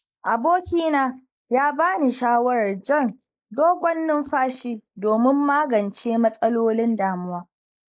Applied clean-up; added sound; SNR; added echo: neural mask model Resemble Enhance denoiser.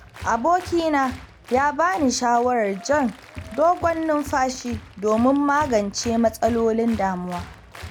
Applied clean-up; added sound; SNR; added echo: none; Applause; 17 dB; none.